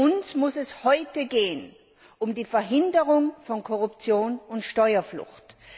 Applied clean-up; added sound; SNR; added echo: none; none; none; none.